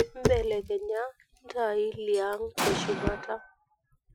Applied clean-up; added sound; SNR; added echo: classical method Wiener filter.